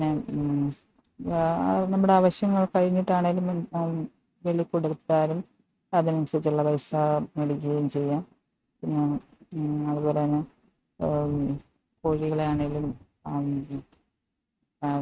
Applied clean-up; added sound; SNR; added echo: neural mask model RNNoise.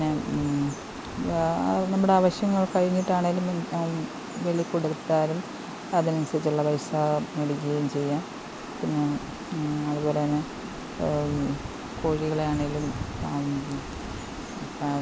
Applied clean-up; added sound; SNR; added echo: none; Water; 10 dB; none.